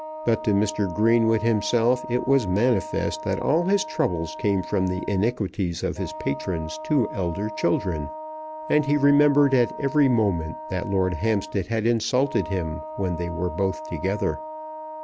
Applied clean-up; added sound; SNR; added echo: none; Wind instrument, woodwind instrument; 12 dB; none.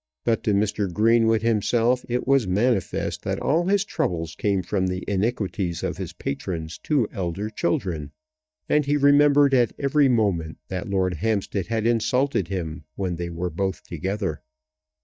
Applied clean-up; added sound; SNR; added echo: neural mask model DeepFilterNet 3.